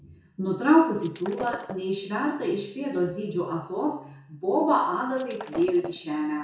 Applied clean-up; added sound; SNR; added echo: none; Shatter; 14 dB; reverberation time 0.6 s.